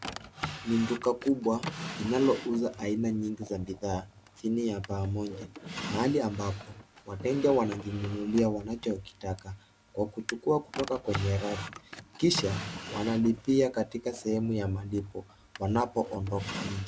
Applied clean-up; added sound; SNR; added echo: none; Drawer open or close; 12 dB; none.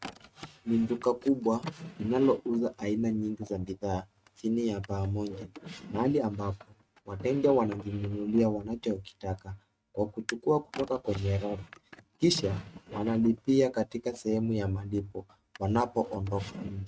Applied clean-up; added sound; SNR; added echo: neural mask model RNNoise.